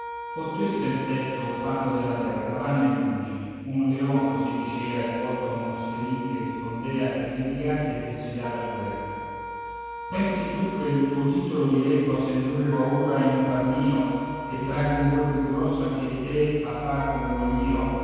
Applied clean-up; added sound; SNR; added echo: none; Wind instrument, woodwind instrument; 11 dB; reverberation time 2.1 s.